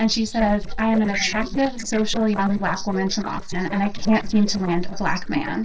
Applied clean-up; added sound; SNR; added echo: neural separator model SepFormer DNS4.